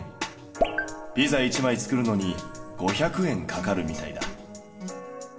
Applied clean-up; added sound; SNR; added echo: none; Wind; 15 dB; reverberation time 2.6 s.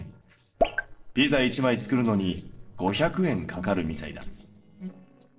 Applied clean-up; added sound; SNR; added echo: neural separator model SepFormer DNS4.